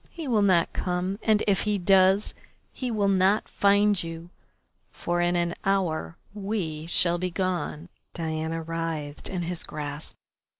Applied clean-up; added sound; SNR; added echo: none; none; none; none.